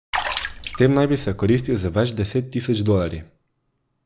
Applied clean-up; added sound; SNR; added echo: none; Water / Splash, splatter; 8 dB; none.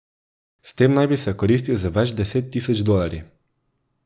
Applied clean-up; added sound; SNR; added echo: none; none; none; none.